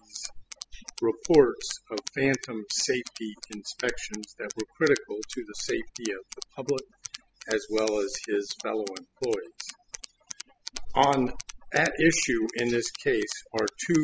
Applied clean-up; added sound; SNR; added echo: classical method spectral subtraction.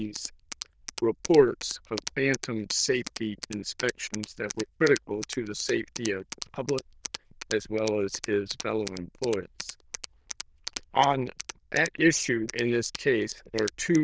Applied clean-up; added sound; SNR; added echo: neural diffusion model UNIVERSE++.